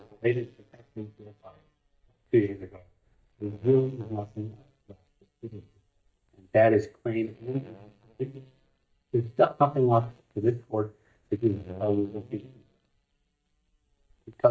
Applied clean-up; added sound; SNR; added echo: neural mask model DeepFilterNet 3.